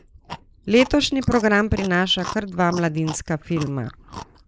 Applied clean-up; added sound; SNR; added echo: neural mask model Resemble Enhance denoiser.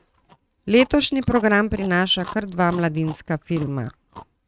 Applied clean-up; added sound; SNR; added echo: neural mask model RNNoise.